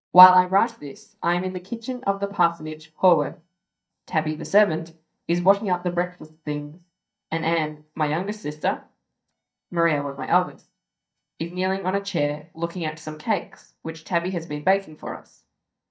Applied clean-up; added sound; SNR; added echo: neural mask model DeepFilterNet 3.